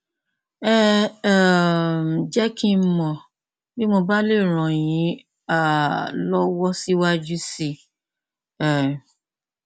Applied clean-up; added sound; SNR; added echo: none; none; none; none.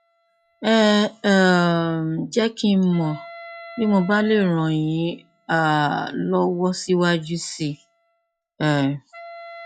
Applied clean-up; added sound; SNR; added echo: classical method log-MMSE.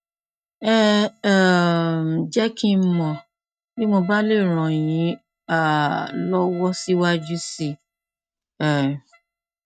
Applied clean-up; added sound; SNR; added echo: neural mask model RNNoise.